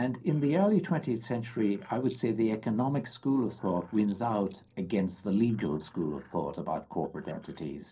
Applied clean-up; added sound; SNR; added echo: neural separator model SepFormer DNS4.